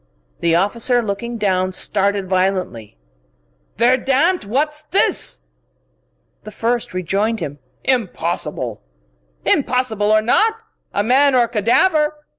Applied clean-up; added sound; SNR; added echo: none; none; none; none.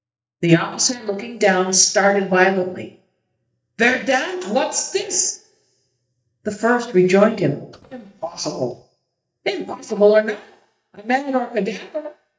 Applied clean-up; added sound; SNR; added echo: neural mask model DeepFilterNet 3.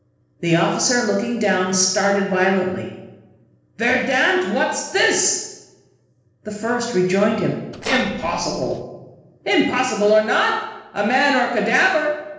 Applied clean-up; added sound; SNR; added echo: neural separator model SepFormer DNS4.